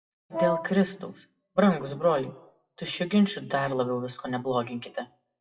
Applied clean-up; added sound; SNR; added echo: classical method WPE with log-MMSE.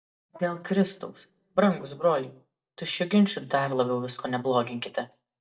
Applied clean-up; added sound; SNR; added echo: neural mask model DeepFilterNet 3.